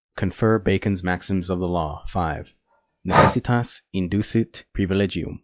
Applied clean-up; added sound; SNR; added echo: classical method log-MMSE.